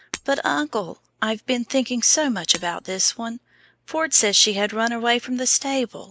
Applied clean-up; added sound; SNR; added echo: neural mask model Resemble Enhance denoiser.